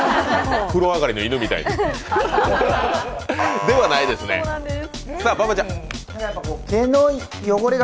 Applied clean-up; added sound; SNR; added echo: none; none; none; none.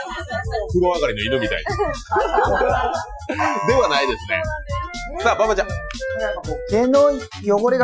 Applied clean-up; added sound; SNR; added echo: classical method Wiener filter.